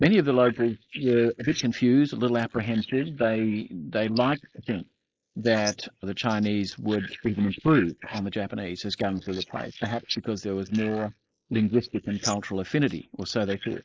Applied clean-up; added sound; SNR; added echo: neural mask model Resemble Enhance denoiser.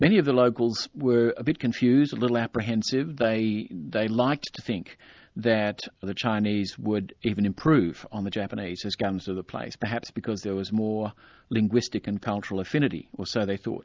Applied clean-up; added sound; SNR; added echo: none; none; none; none.